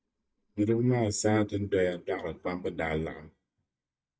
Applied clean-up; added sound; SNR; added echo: neural mask model DeepFilterNet 3.